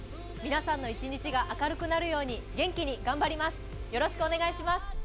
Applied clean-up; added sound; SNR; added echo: none; Engine starting; 8 dB; none.